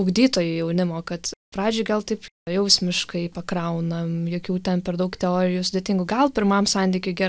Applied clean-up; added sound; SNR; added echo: none; none; none; none.